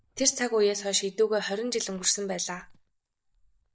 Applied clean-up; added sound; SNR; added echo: neural mask model DeepFilterNet 3.